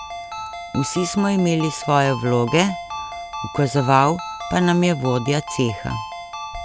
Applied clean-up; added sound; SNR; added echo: none; Ringtone; 10 dB; none.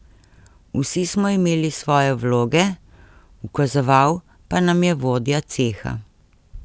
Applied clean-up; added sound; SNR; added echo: none; none; none; none.